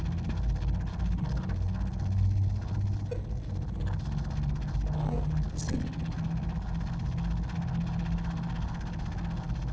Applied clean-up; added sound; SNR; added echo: neural separator model SepFormer DNS4.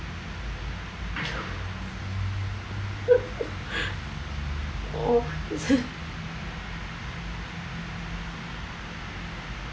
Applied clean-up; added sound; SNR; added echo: none; none; none; none.